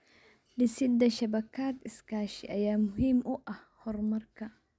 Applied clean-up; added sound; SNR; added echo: none; none; none; none.